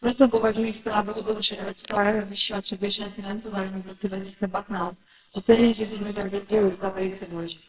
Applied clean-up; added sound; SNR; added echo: neural separator model SepFormer WHAMR!.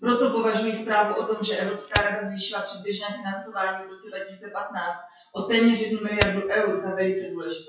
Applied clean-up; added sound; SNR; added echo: classical method WPE with log-MMSE.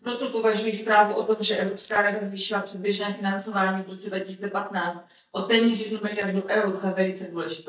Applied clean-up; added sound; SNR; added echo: neural mask model DeepFilterNet 3.